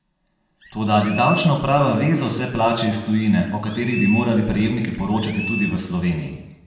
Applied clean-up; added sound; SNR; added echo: none; Chirp, tweet; 13 dB; reverberation time 1.0 s.